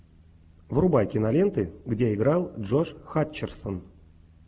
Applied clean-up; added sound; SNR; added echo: none; none; none; none.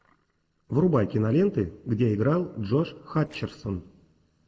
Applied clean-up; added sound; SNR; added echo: neural separator model SepFormer DNS4.